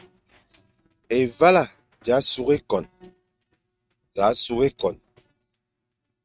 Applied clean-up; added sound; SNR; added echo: neural mask model RNNoise.